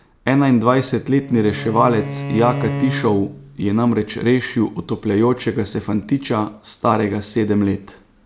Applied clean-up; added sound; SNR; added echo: none; Bowed string instrument; 9 dB; none.